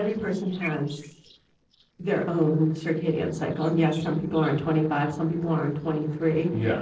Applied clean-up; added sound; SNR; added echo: neural separator model SepFormer DNS4.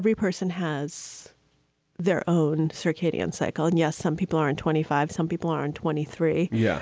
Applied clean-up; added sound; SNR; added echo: none; none; none; none.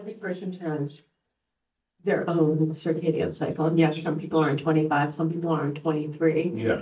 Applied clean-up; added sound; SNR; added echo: neural mask model DeepFilterNet 3.